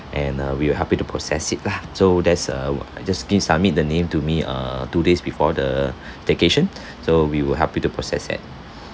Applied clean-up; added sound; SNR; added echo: none; none; none; none.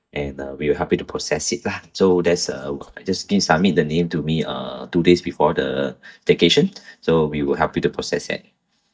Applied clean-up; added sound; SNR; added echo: neural mask model DeepFilterNet 3.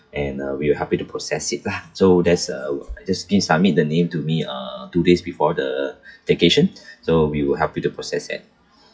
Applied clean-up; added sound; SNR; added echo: classical method WPE with log-MMSE.